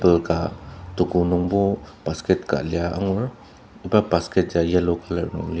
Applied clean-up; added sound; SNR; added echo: none; none; none; none.